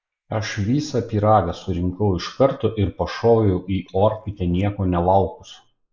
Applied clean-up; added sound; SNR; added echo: neural mask model Resemble Enhance denoiser.